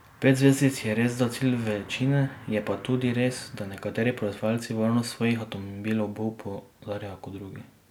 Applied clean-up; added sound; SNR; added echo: none; none; none; none.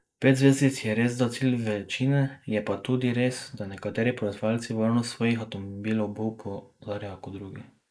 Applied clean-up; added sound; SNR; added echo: neural mask model Resemble Enhance denoiser.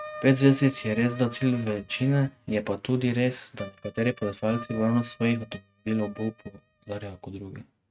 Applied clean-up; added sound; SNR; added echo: neural mask model RNNoise.